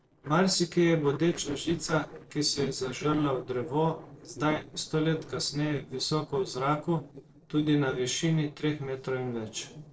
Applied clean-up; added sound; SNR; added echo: neural separator model SepFormer DNS4.